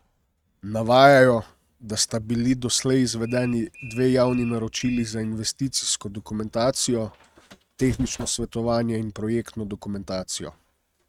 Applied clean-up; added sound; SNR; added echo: neural mask model RNNoise.